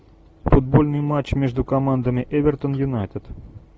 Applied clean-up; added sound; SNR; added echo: none; none; none; none.